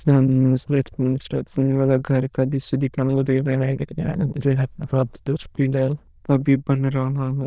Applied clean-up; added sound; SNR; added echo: neural diffusion model UNIVERSE++.